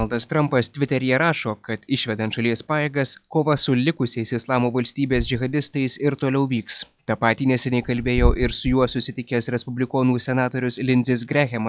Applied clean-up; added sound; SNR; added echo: classical method log-MMSE.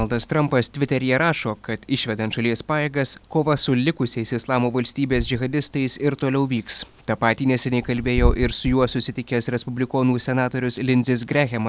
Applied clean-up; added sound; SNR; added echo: none; Wind / Bird; 12 dB; none.